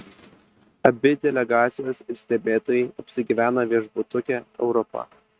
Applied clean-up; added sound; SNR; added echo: neural mask model RNNoise.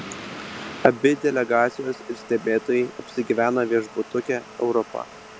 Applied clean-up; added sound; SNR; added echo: none; Domestic sounds, home sounds; 19 dB; none.